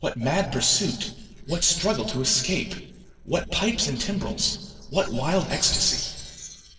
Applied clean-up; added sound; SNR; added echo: neural separator model SepFormer DNS4.